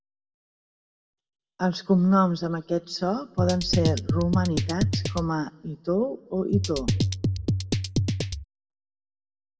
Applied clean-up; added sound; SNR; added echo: none; Drum kit; -2 dB; reverberation time 1.1 s.